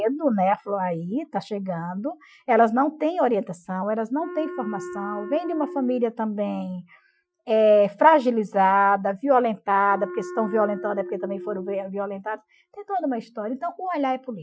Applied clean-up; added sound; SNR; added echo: classical method Wiener filter.